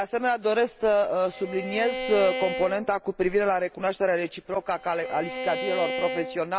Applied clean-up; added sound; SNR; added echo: none; Bowed string instrument; 7 dB; none.